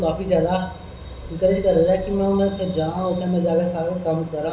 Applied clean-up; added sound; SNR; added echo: none; none; none; reverberation time 0.3 s.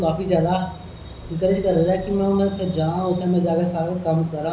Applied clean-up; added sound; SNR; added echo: none; none; none; none.